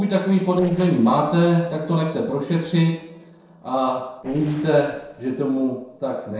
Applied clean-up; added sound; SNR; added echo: neural separator model SepFormer DNS4.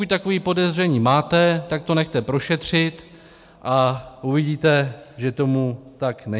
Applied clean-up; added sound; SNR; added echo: none; none; none; none.